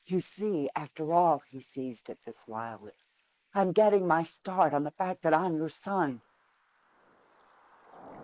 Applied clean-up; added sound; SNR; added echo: neural mask model Resemble Enhance denoiser.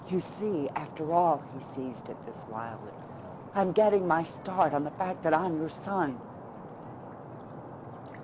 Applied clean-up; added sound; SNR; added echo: none; Stream; 13 dB; none.